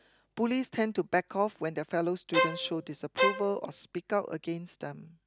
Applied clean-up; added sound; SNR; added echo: none; Bowed string instrument; -1 dB; none.